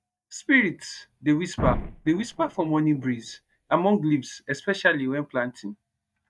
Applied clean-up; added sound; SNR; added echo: neural mask model DeepFilterNet 3.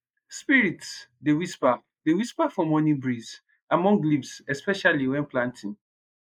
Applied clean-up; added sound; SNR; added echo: neural mask model Resemble Enhance denoiser.